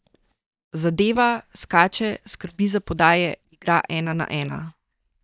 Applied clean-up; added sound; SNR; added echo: neural mask model DeepFilterNet 3.